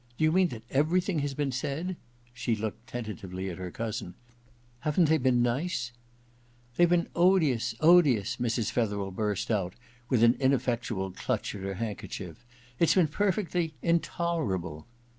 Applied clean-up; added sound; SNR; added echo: none; none; none; none.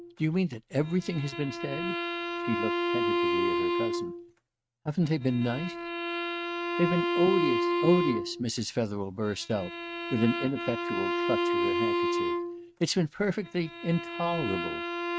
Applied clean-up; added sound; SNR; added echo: neural mask model RNNoise.